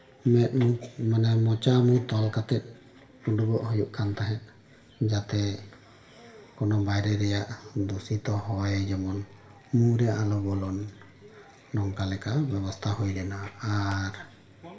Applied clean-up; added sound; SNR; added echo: none; none; none; reverberation time 0.7 s.